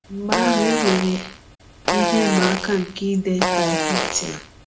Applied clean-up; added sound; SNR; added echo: none; Fart; 1 dB; none.